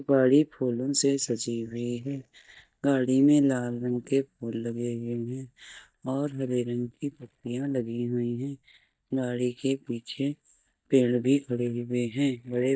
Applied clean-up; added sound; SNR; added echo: neural mask model DeepFilterNet 3.